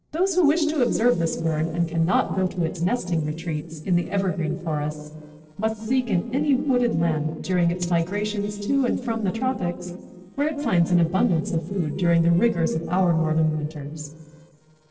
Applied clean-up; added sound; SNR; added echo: neural separator model SepFormer DNS4.